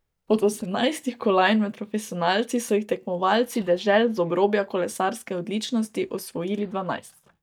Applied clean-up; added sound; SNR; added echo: neural mask model DeepFilterNet 3.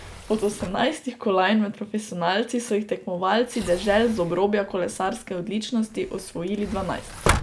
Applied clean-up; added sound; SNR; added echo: none; Sliding door; 9 dB; none.